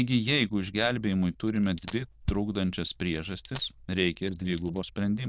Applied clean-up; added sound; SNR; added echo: neural diffusion model UNIVERSE++.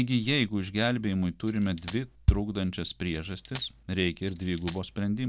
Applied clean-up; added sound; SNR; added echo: none; Bass drum + Coin (dropping); 5 dB; none.